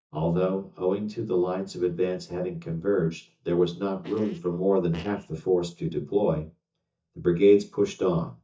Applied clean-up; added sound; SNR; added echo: neural mask model DeepFilterNet 3.